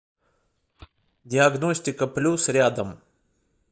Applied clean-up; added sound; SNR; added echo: neural mask model DeepFilterNet 3.